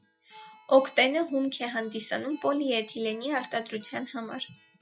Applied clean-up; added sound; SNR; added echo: classical method log-MMSE.